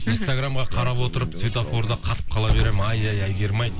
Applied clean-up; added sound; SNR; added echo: none; Car; 1 dB; none.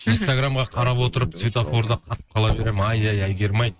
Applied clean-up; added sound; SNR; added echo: neural mask model RNNoise.